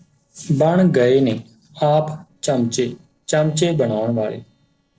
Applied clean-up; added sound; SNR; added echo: neural separator model SepFormer DNS4.